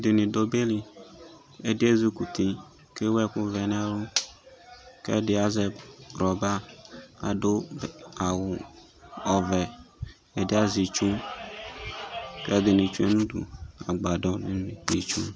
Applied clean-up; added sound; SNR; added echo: none; none; none; none.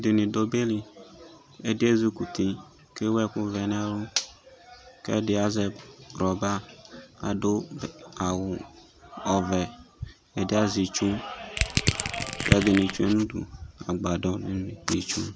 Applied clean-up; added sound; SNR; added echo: none; Crushing; 0 dB; none.